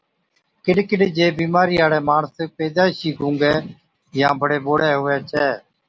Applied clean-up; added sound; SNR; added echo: none; none; none; none.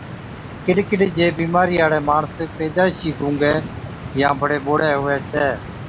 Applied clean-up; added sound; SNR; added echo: none; Stream; 13 dB; none.